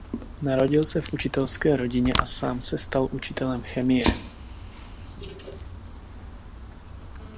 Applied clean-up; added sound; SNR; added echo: none; Fire; 6 dB; none.